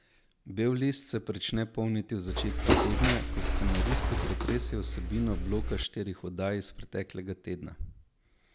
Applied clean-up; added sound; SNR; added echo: none; Bird; -4 dB; none.